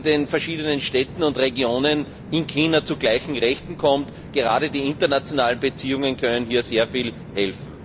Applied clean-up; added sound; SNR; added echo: none; Train; 15 dB; none.